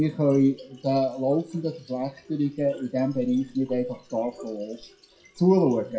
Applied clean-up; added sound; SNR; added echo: classical method WPE with log-MMSE.